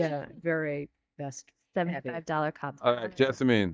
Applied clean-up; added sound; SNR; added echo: neural mask model DeepFilterNet 3.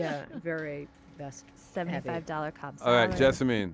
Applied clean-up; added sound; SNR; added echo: none; Sliding door / Slam; 18 dB; none.